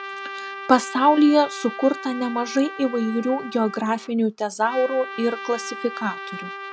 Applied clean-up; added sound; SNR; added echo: none; Trumpet; 12 dB; none.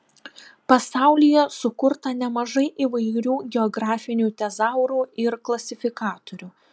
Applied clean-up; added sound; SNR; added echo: none; none; none; none.